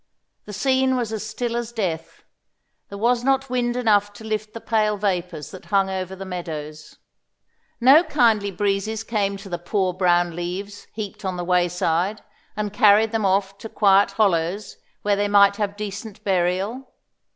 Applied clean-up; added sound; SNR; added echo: none; none; none; none.